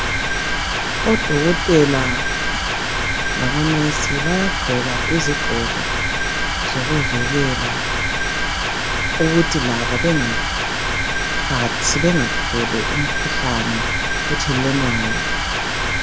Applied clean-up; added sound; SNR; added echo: none; Mechanisms; -2 dB; none.